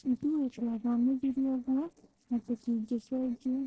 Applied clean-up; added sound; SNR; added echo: neural separator model SepFormer DNS4.